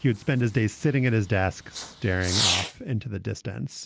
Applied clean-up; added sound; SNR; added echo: none; Fireworks; 7 dB; none.